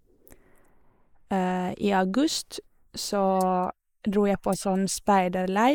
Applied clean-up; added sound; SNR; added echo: neural mask model Resemble Enhance denoiser.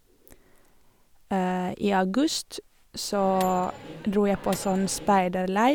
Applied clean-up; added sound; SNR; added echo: none; Microwave oven; 15 dB; none.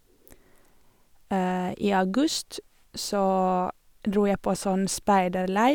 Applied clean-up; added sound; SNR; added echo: none; none; none; none.